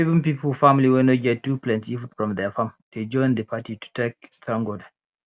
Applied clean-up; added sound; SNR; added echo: none; none; none; none.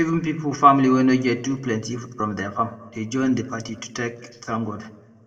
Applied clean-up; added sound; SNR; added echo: none; none; none; reverberation time 1.1 s.